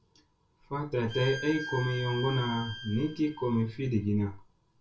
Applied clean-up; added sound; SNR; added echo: none; Bowed string instrument; 11 dB; reverberation time 0.2 s.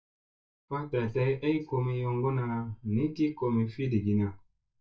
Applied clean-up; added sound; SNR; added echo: neural mask model DeepFilterNet 3.